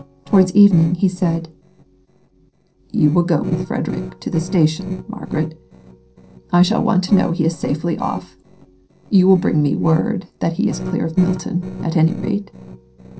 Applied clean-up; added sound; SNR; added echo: neural separator model SepFormer DNS4.